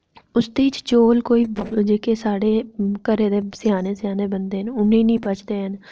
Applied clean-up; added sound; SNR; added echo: neural separator model SepFormer DNS4.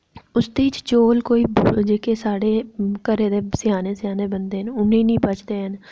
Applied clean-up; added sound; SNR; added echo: none; none; none; none.